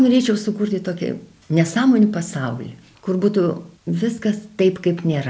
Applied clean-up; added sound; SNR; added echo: none; none; none; none.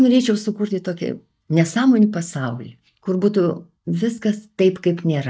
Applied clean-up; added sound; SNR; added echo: neural mask model DeepFilterNet 3.